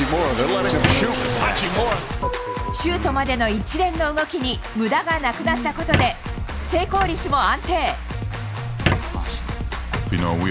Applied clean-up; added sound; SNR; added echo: none; Squeak; 5 dB; none.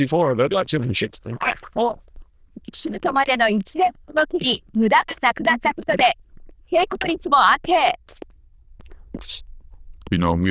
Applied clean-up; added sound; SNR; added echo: neural diffusion model UNIVERSE++.